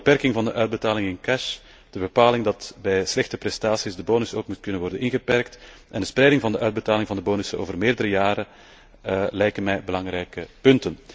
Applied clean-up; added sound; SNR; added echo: none; none; none; none.